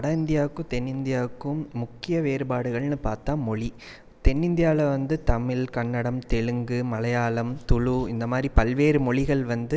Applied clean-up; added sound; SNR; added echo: none; none; none; none.